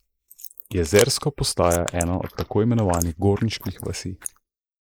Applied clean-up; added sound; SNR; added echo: neural mask model Resemble Enhance denoiser.